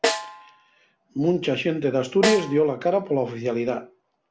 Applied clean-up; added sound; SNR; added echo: none; Snare drum; 7 dB; none.